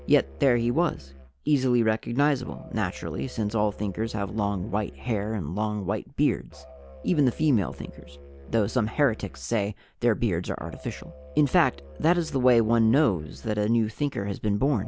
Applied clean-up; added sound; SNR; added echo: none; Musical instrument; 20 dB; none.